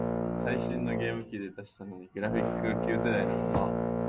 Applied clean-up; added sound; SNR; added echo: none; Brass instrument; -3 dB; none.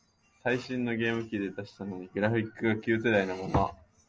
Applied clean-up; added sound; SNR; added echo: none; none; none; none.